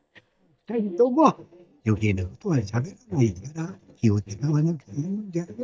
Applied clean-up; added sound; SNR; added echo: neural mask model DeepFilterNet 3.